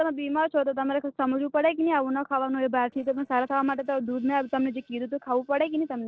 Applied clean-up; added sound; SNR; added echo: neural separator model SepFormer DNS4.